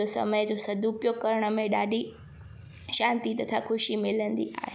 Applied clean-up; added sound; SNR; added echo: none; none; none; none.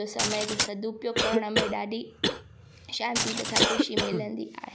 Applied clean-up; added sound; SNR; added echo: none; Cough + Glass; -4 dB; none.